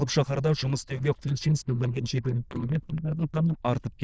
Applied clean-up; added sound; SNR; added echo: neural diffusion model UNIVERSE++.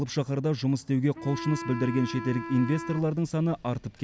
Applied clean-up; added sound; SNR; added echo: none; Wind instrument, woodwind instrument; 12 dB; none.